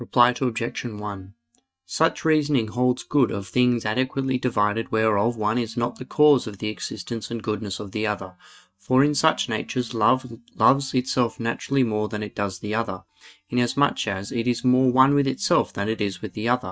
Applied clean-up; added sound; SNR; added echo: neural mask model DeepFilterNet 3.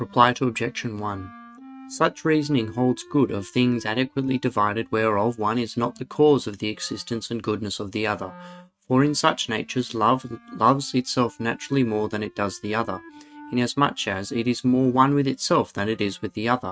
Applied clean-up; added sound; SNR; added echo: neural mask model RNNoise.